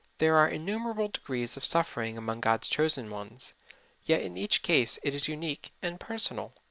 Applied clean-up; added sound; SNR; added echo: none; none; none; none.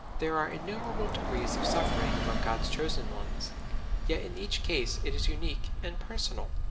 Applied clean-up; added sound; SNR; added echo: none; Bus; -5 dB; reverberation time 0.8 s.